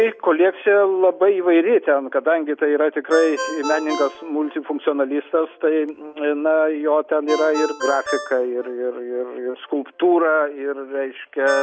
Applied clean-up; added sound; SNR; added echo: none; Ringtone; 14 dB; none.